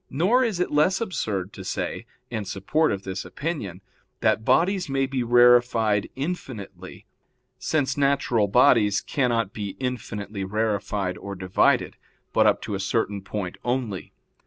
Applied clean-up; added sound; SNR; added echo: none; none; none; none.